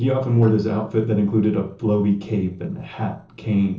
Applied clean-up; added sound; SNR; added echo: neural separator model SepFormer DNS4.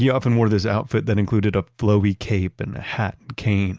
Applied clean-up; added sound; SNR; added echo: none; none; none; none.